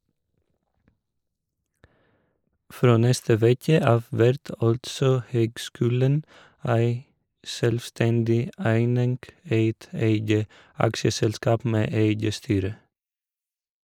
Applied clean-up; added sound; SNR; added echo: neural mask model Resemble Enhance denoiser.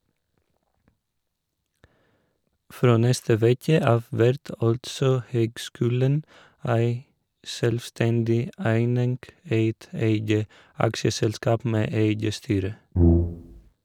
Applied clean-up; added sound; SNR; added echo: none; Brass instrument; -3 dB; none.